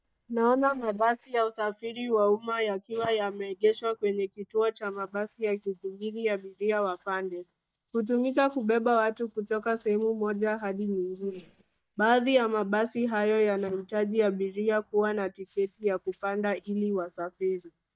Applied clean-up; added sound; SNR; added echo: neural mask model DeepFilterNet 3.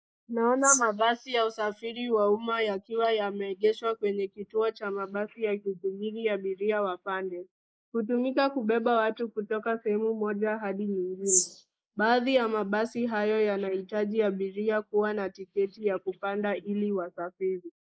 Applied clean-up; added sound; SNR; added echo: neural mask model Resemble Enhance denoiser.